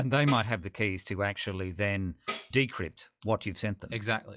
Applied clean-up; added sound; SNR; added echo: classical method log-MMSE.